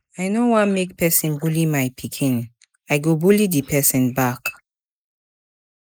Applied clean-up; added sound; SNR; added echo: neural mask model Resemble Enhance denoiser.